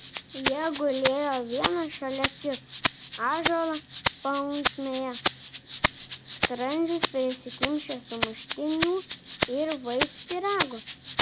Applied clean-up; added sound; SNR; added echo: none; Rattle (instrument); -5 dB; none.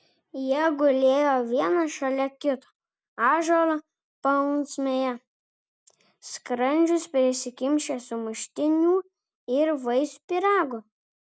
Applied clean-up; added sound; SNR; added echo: none; none; none; none.